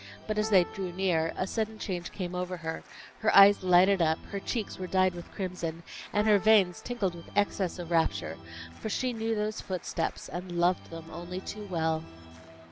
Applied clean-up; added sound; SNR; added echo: none; Piano + Organ; 18 dB; none.